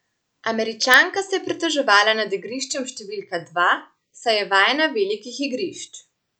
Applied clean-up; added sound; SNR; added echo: none; none; none; none.